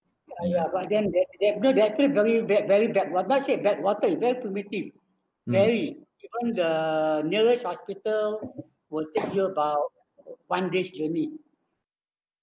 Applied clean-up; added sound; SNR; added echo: none; none; none; none.